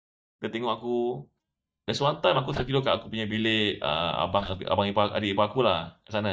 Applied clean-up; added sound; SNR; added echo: neural mask model DeepFilterNet 3.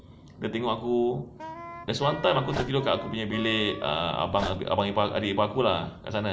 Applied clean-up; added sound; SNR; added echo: none; Dog + Wind instrument, woodwind instrument; 12 dB; none.